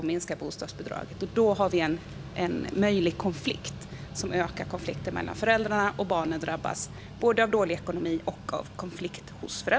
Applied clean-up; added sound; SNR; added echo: none; Mechanical fan; 13 dB; none.